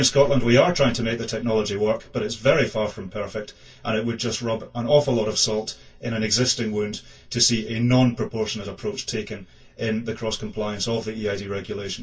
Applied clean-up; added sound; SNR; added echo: none; none; none; reverberation time 0.1 s.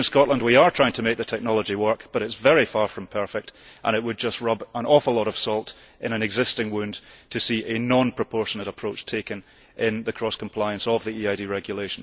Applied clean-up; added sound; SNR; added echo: none; none; none; none.